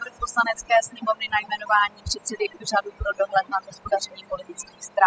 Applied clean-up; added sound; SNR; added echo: classical method spectral subtraction.